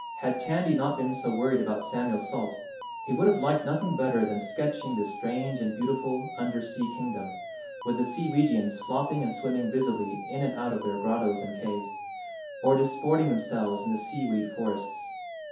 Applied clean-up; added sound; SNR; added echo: none; Alarm; 10 dB; reverberation time 0.5 s.